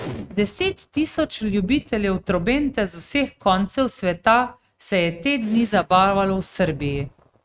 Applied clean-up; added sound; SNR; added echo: neural mask model RNNoise.